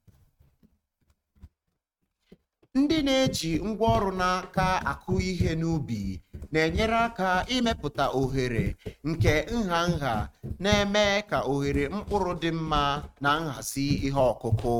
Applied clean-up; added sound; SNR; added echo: neural mask model RNNoise.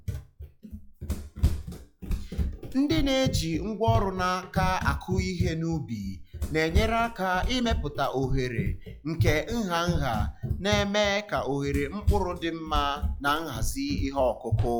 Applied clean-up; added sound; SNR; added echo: classical method log-MMSE.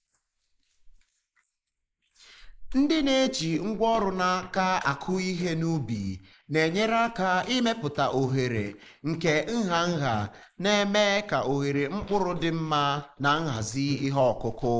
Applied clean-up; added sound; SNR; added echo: neural mask model Resemble Enhance denoiser.